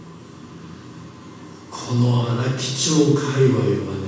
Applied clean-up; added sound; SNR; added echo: none; none; none; reverberation time 1.2 s.